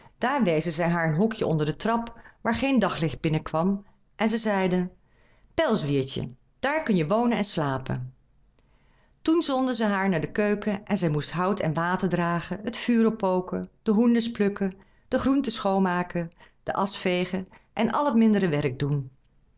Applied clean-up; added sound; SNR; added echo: none; none; none; none.